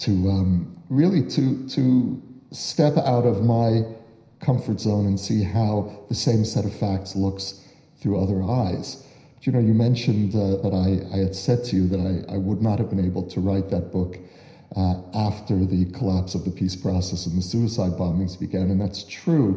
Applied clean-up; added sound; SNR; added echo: none; none; none; reverberation time 0.9 s.